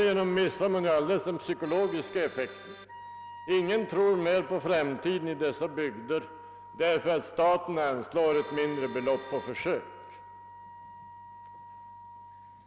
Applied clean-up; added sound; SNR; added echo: none; Accordion + Wind instrument, woodwind instrument; 17 dB; none.